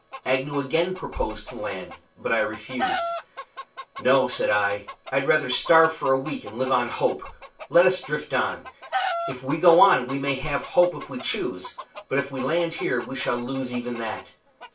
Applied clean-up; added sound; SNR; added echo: none; Chicken, rooster; 12 dB; reverberation time 0.2 s.